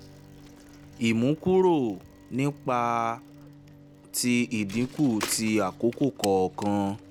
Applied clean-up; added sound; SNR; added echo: none; Bowed string instrument + Bicycle; 17 dB; none.